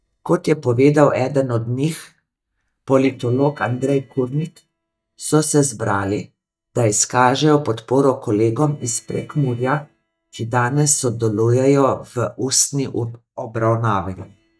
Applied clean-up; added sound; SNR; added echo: neural mask model DeepFilterNet 3.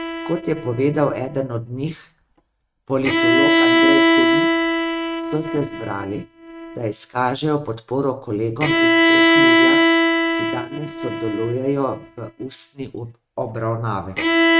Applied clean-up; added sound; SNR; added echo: neural mask model RNNoise.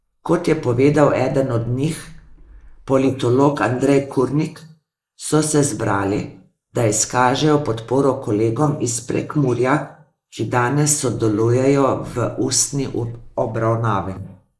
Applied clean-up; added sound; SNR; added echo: neural mask model Resemble Enhance denoiser.